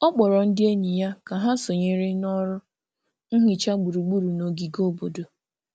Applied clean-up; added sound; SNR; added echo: none; none; none; none.